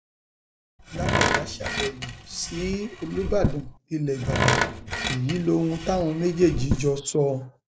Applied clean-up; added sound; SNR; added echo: none; Tools; 1 dB; none.